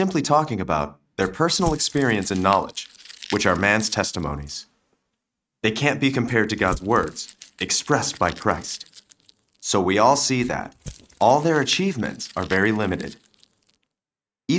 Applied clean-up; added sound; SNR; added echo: neural mask model RNNoise.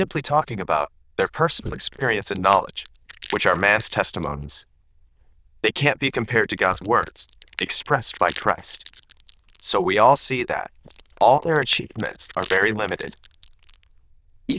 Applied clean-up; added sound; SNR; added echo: neural diffusion model UNIVERSE++.